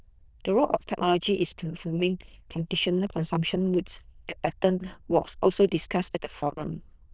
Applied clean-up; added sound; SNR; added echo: neural diffusion model UNIVERSE++.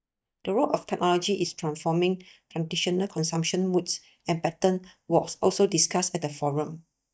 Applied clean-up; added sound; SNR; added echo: neural mask model DeepFilterNet 3.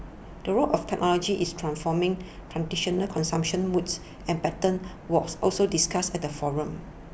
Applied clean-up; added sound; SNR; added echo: none; none; none; none.